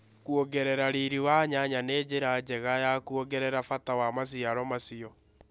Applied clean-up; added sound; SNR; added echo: none; none; none; none.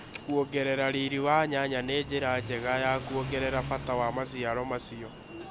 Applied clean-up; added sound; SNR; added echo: none; Accelerating, revving, vroom / Car + Alarm; 11 dB; none.